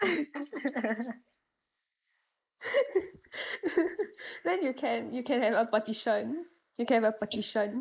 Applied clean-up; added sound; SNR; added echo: neural mask model Resemble Enhance denoiser.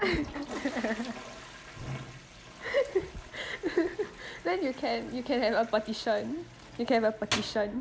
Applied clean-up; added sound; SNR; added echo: none; Toilet flush; 12 dB; none.